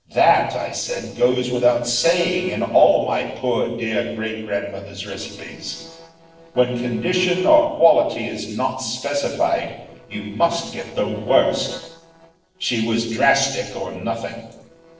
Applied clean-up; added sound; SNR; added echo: neural separator model SepFormer DNS4.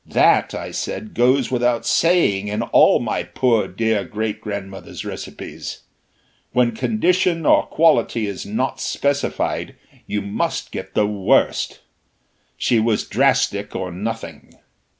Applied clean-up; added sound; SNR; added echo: none; none; none; none.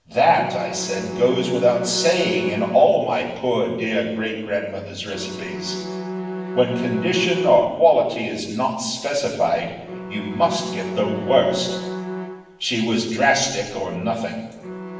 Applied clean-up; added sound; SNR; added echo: none; Bowed string instrument; 11 dB; reverberation time 1.1 s.